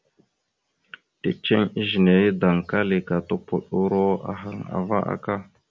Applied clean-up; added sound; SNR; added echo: none; none; none; none.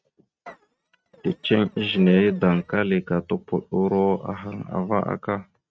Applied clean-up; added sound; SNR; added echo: neural mask model RNNoise.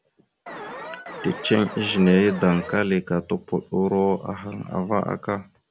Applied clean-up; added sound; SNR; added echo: none; Alarm; 12 dB; none.